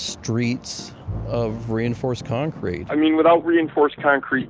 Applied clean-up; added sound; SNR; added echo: none; Bowed string instrument; 15 dB; none.